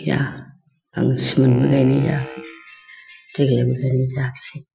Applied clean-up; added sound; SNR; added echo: classical method Wiener filter.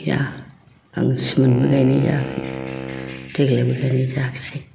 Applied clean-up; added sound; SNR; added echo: none; Wind instrument, woodwind instrument; 11 dB; none.